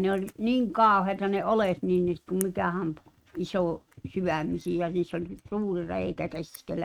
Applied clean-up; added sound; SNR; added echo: neural mask model RNNoise.